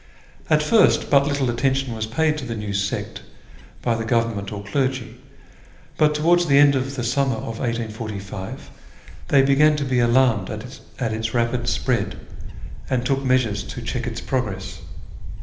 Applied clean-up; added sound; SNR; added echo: none; Wind / Bird; 11 dB; reverberation time 0.8 s.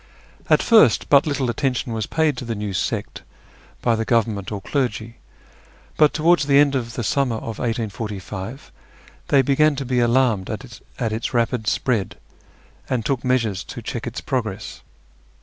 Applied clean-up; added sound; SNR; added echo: none; none; none; none.